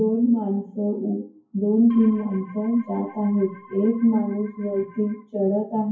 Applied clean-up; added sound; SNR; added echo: classical method WPE with log-MMSE.